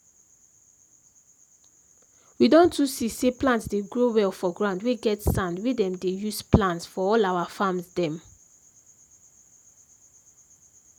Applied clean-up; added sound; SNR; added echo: none; none; none; none.